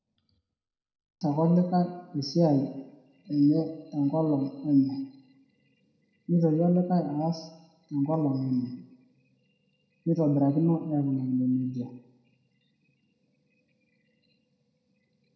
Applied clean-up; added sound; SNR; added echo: none; none; none; reverberation time 0.7 s.